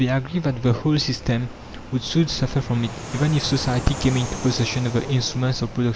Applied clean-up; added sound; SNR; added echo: none; Fixed-wing aircraft, airplane; 13 dB; none.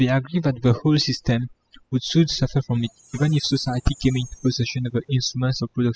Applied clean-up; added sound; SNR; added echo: classical method spectral subtraction.